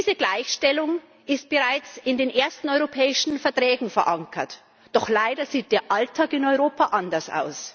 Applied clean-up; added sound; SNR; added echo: none; none; none; none.